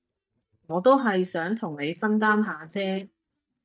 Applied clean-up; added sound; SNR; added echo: neural mask model DeepFilterNet 3.